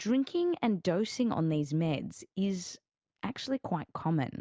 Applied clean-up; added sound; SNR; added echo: none; none; none; none.